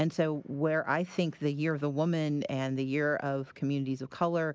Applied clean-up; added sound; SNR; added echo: none; none; none; none.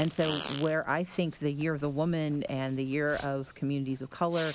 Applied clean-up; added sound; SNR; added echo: none; Fart; 12 dB; none.